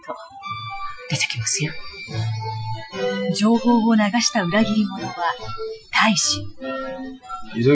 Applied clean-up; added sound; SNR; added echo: classical method Wiener filter.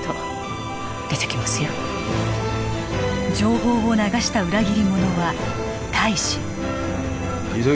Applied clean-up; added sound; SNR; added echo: none; Insect; 16 dB; none.